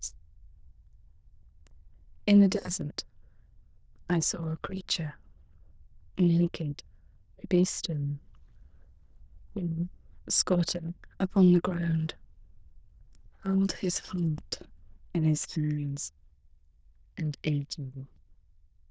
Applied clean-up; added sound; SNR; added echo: neural diffusion model UNIVERSE++.